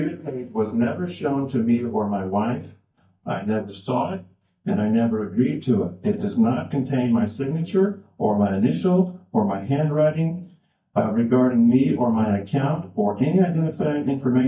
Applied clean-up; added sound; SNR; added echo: neural mask model DeepFilterNet 3.